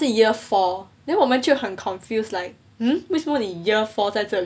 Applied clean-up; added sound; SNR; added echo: none; none; none; none.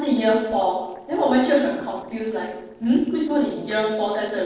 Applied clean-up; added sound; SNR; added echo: neural separator model SepFormer DNS4.